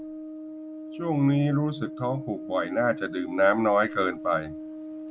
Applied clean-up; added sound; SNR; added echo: none; Brass instrument; 11 dB; none.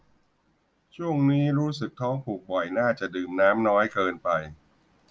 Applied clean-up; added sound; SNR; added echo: none; none; none; none.